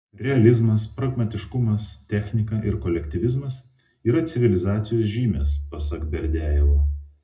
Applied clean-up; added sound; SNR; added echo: none; none; none; reverberation time 0.2 s.